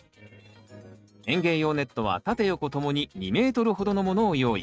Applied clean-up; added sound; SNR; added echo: neural mask model RNNoise.